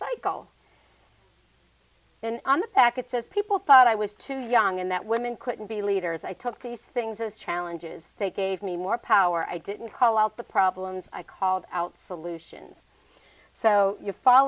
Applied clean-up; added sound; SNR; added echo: none; none; none; none.